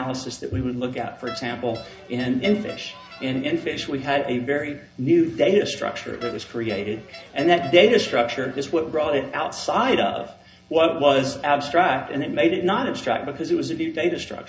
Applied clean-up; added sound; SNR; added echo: none; Crowd; 19 dB; reverberation time 0.4 s.